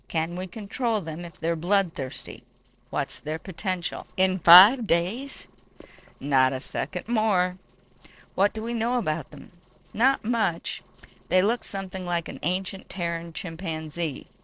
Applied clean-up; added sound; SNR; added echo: neural separator model SepFormer DNS4.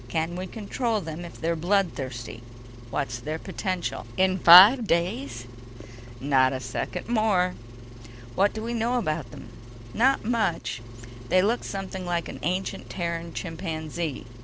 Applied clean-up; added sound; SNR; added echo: none; Engine; 14 dB; none.